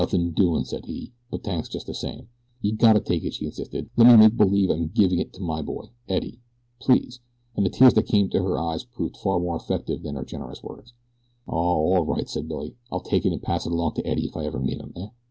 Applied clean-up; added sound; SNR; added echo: none; none; none; none.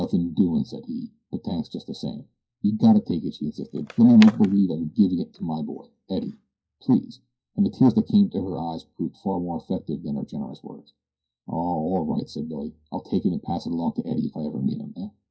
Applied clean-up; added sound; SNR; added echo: classical method WPE with log-MMSE.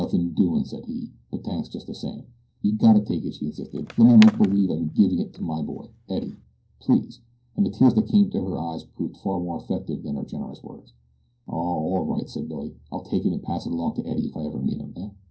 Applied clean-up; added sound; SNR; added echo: none; Skateboard; 17 dB; reverberation time 0.3 s.